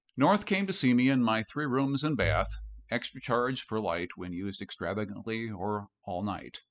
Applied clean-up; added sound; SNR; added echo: classical method spectral subtraction.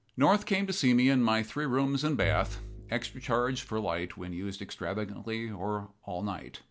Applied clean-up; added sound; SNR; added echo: none; Bowed string instrument; 11 dB; none.